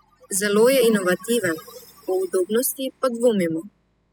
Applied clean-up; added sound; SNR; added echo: classical method spectral subtraction.